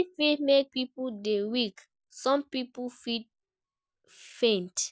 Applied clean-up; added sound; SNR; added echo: none; none; none; none.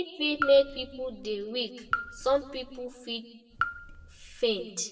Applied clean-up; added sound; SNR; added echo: none; Raindrop / Drip; 8 dB; reverberation time 0.8 s.